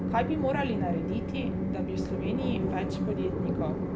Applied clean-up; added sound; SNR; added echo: none; Train; -3 dB; none.